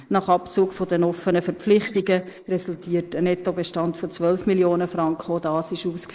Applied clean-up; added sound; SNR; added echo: neural mask model Resemble Enhance denoiser.